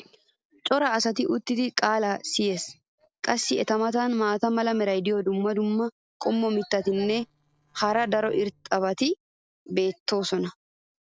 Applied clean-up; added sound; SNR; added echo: neural separator model SepFormer DNS4.